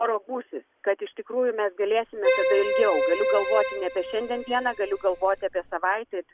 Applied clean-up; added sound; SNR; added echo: none; Keyboard (musical); 1 dB; none.